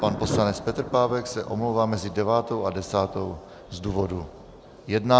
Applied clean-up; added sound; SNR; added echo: none; Thunder; 12 dB; none.